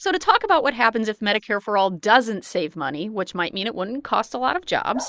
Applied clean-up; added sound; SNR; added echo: neural mask model Resemble Enhance denoiser.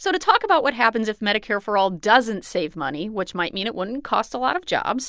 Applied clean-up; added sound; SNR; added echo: none; none; none; none.